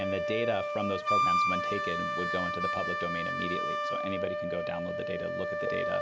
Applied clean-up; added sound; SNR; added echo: none; Wind instrument, woodwind instrument; -5 dB; none.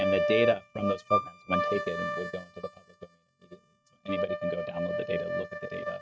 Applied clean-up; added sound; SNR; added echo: neural mask model RNNoise.